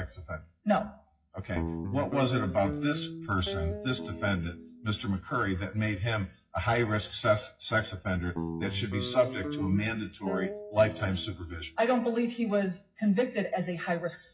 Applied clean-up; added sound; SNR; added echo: classical method WPE with log-MMSE.